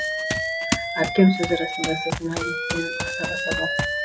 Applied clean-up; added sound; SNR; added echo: none; Run + Alarm; 1 dB; none.